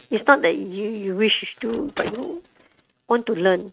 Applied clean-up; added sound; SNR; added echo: neural mask model RNNoise.